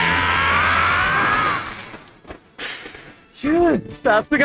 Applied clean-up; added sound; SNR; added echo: neural mask model RNNoise.